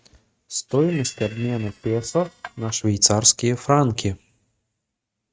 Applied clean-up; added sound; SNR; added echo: neural mask model RNNoise.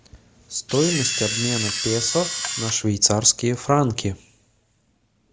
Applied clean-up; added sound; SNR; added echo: none; Camera; 2 dB; none.